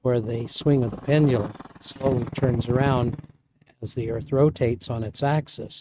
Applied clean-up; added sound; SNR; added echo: neural mask model RNNoise.